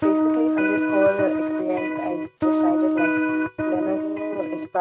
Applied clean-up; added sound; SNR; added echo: neural mask model RNNoise.